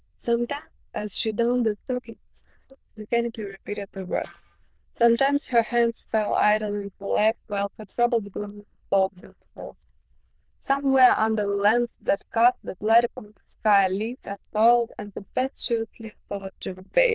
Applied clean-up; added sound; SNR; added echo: neural diffusion model UNIVERSE++.